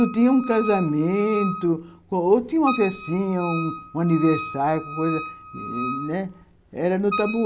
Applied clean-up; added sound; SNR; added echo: none; Wind instrument, woodwind instrument; 11 dB; none.